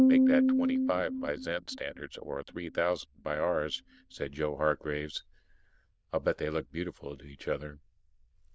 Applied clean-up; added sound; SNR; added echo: neural diffusion model UNIVERSE++.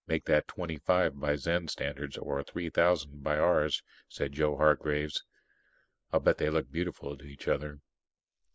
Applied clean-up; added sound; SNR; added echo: neural mask model Resemble Enhance denoiser.